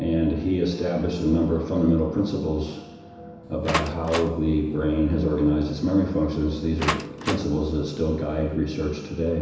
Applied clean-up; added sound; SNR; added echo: none; Door; 9 dB; reverberation time 1.0 s.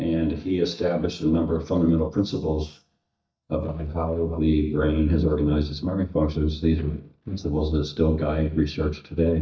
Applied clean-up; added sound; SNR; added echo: neural mask model DeepFilterNet 3.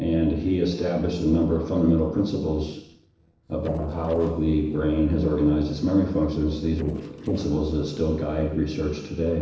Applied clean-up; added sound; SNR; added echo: neural separator model SepFormer DNS4.